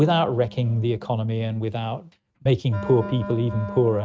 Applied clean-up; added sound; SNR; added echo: neural mask model RNNoise.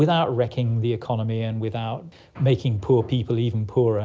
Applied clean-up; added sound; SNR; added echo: none; none; none; none.